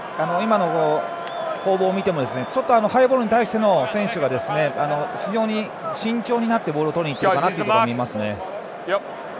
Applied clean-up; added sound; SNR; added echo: none; none; none; none.